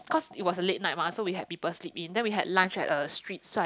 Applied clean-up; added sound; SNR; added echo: none; none; none; none.